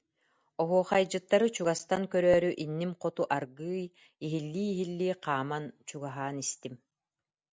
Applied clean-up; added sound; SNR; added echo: none; none; none; none.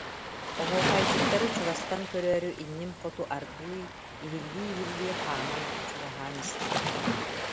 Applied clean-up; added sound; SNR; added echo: none; Waves, surf; -2 dB; none.